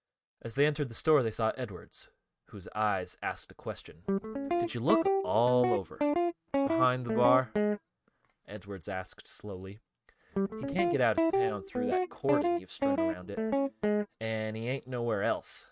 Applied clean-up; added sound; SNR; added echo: neural mask model RNNoise.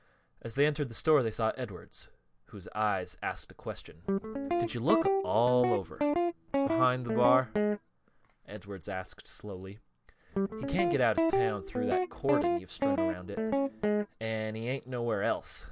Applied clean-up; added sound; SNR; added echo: none; Guitar; -3 dB; none.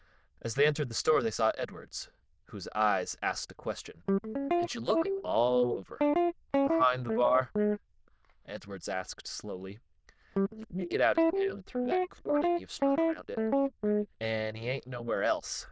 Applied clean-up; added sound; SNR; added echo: neural diffusion model UNIVERSE++.